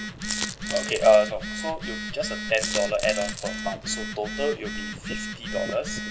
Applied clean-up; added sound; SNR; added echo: none; Coin (dropping) + Telephone; 5 dB; none.